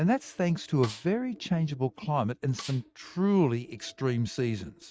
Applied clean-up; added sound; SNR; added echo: neural mask model RNNoise.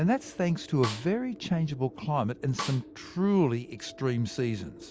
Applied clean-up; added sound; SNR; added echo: none; Snare drum; 10 dB; none.